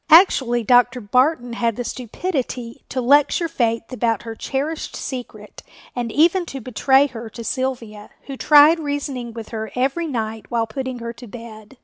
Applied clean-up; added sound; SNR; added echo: none; none; none; none.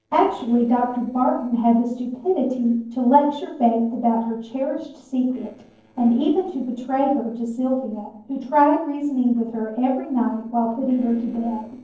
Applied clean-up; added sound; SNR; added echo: neural separator model SepFormer DNS4.